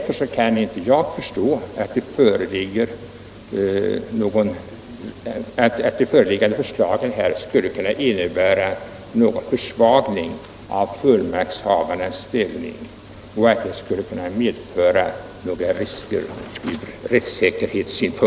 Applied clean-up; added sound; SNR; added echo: none; none; none; none.